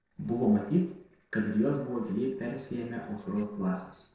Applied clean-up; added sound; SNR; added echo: neural separator model SepFormer DNS4.